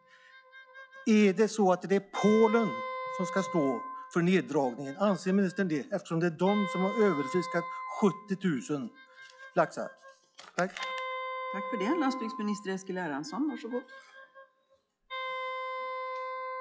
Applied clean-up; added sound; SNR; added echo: classical method log-MMSE.